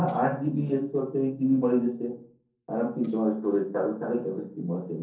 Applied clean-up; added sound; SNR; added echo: neural separator model SepFormer DNS4.